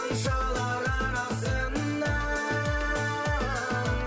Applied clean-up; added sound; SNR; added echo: none; none; none; none.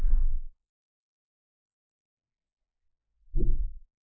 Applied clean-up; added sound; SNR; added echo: neural mask model Resemble Enhance denoiser.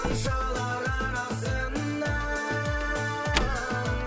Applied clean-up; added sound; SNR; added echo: none; Slam; 9 dB; none.